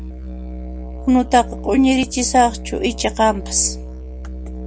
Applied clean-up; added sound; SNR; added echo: none; Musical instrument; 10 dB; none.